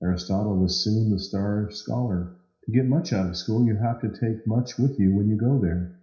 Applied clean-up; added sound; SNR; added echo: none; none; none; reverberation time 0.5 s.